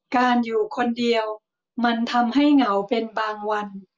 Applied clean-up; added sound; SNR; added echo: none; none; none; none.